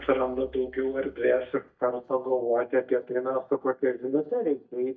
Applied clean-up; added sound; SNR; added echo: neural mask model DeepFilterNet 3.